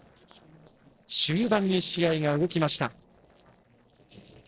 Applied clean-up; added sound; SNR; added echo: neural separator model SepFormer DNS4.